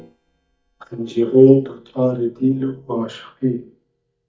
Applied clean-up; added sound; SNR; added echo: neural mask model DeepFilterNet 3.